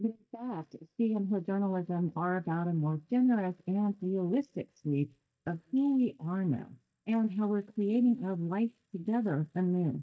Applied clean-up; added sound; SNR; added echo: neural mask model DeepFilterNet 3.